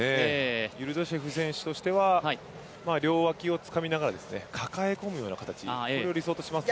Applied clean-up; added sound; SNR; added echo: none; none; none; none.